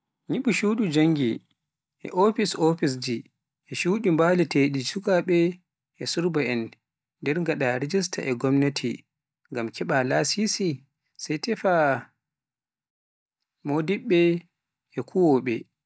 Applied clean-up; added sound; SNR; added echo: none; none; none; none.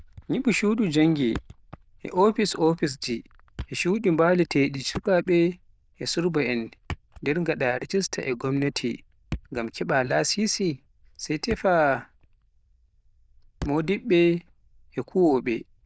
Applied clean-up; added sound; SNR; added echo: neural diffusion model UNIVERSE++.